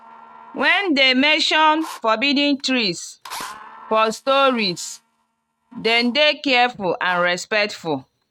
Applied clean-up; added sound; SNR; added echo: neural mask model RNNoise.